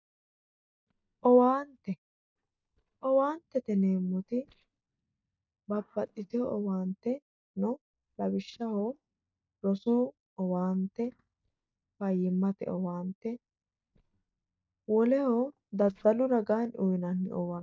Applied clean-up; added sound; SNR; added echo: neural mask model DeepFilterNet 3.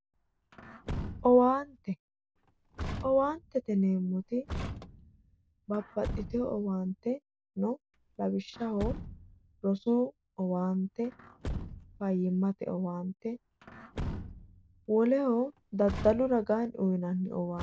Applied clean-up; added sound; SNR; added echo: none; Truck; 12 dB; none.